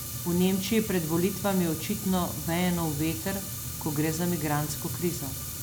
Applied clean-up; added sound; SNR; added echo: none; Fire; 7 dB; none.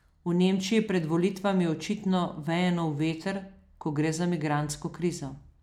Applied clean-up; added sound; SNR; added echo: none; none; none; none.